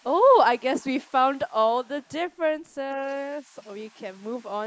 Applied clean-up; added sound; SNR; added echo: neural mask model Resemble Enhance denoiser.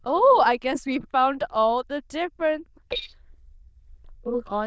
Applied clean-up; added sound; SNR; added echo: neural diffusion model UNIVERSE++.